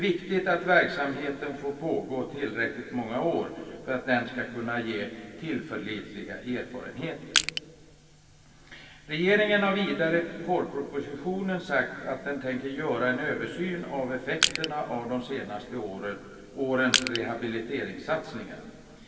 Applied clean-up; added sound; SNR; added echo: none; Crushing; -2 dB; reverberation time 2.4 s.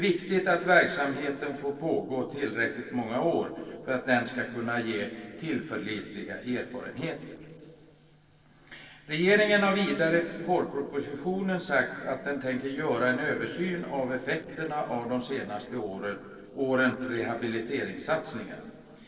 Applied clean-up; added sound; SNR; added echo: neural separator model SepFormer DNS4.